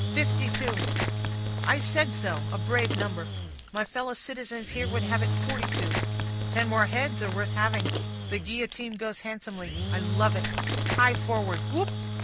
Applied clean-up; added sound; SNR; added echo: none; Engine / Drill; -2 dB; none.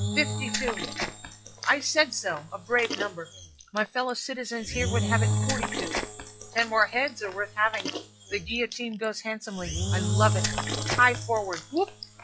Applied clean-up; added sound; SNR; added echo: classical method log-MMSE.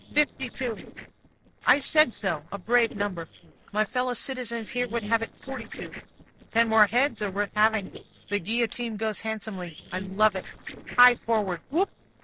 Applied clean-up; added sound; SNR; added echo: neural separator model SepFormer DNS4.